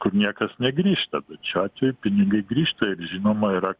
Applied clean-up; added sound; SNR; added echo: none; none; none; none.